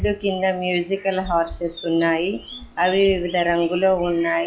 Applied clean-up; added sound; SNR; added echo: classical method log-MMSE.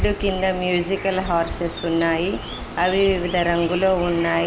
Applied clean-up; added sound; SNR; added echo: none; Chirp, tweet; 10 dB; none.